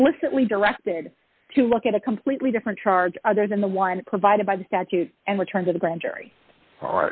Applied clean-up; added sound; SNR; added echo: none; none; none; none.